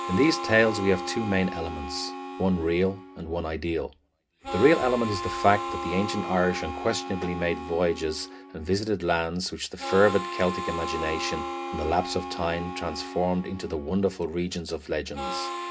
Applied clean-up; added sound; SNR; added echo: none; Harmonica; 8 dB; reverberation time 0.3 s.